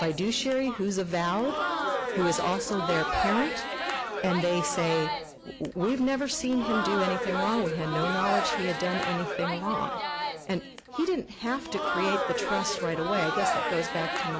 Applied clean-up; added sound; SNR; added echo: none; Crowd; 2 dB; none.